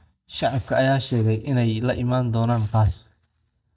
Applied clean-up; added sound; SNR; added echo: neural mask model DeepFilterNet 3.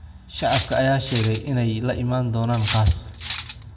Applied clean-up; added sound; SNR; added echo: none; Cutlery, silverware; 11 dB; reverberation time 0.4 s.